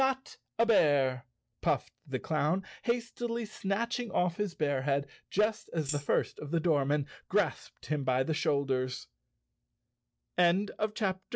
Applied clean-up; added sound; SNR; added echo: neural separator model SepFormer DNS4.